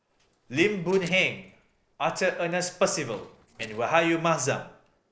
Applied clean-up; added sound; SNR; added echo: neural separator model SepFormer DNS4.